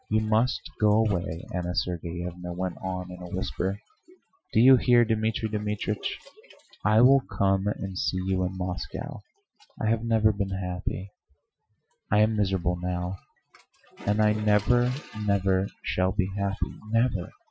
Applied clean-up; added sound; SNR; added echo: classical method Wiener filter.